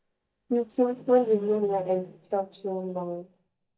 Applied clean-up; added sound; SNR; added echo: neural mask model DeepFilterNet 3.